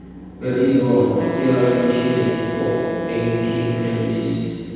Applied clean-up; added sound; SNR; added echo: none; Wind instrument, woodwind instrument; 9 dB; reverberation time 2.1 s.